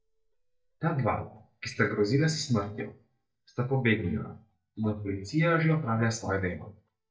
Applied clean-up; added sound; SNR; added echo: neural mask model DeepFilterNet 3.